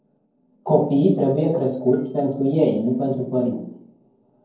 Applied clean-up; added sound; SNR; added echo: neural separator model SepFormer DNS4.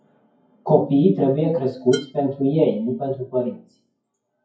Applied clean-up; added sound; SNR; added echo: classical method WPE with log-MMSE.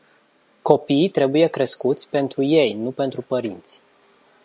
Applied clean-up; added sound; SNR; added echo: none; none; none; none.